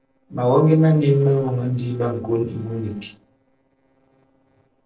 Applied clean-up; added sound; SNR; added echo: neural separator model SepFormer DNS4.